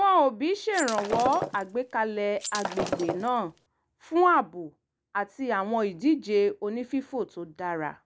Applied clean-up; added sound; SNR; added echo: none; Shatter; 7 dB; none.